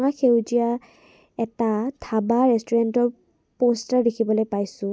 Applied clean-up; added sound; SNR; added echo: none; none; none; none.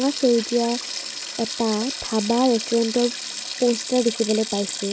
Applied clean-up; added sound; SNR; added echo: none; Sink (filling or washing); 8 dB; none.